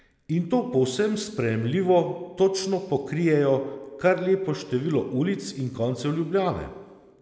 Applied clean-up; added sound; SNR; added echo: none; none; none; none.